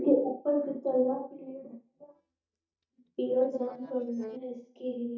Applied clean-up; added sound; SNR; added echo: neural mask model DeepFilterNet 3.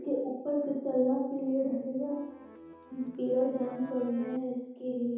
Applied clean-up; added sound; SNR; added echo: none; Accordion; 17 dB; reverberation time 0.9 s.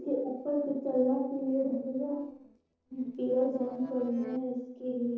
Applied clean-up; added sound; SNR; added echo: neural separator model SepFormer DNS4.